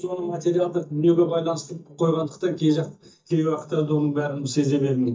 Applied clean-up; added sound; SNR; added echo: neural mask model DeepFilterNet 3.